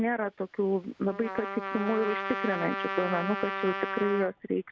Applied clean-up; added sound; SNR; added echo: none; Trumpet; 5 dB; none.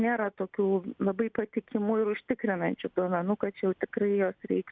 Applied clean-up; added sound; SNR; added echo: none; none; none; none.